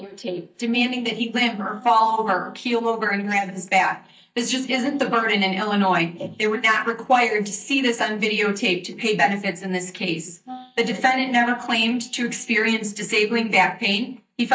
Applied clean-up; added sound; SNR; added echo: neural mask model DeepFilterNet 3.